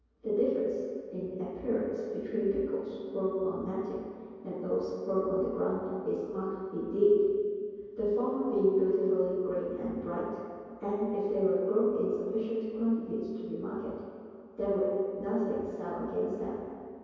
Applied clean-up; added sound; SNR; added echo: none; none; none; reverberation time 2.2 s.